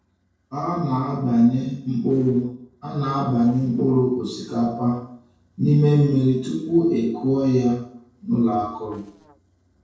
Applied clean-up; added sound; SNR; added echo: neural separator model SepFormer DNS4.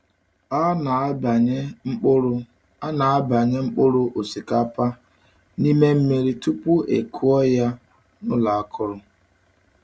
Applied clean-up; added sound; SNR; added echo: none; none; none; none.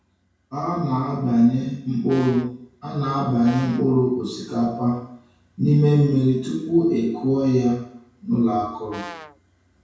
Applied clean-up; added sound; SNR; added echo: none; Brass instrument; 17 dB; reverberation time 0.6 s.